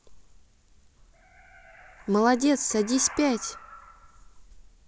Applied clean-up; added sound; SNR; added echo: none; Animal; 18 dB; none.